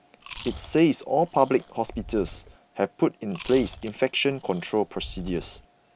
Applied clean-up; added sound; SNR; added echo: none; Chewing, mastication; 16 dB; none.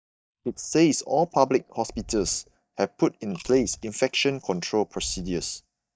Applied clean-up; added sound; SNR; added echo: neural mask model DeepFilterNet 3.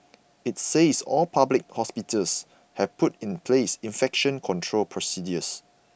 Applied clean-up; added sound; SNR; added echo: none; none; none; none.